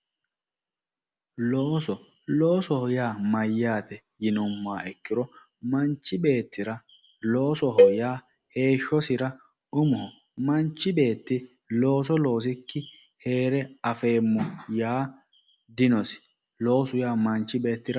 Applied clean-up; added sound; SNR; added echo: none; Cowbell; -2 dB; none.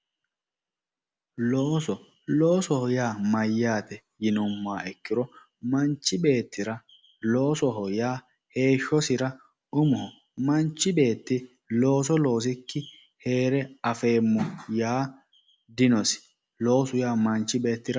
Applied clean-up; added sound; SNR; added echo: none; none; none; none.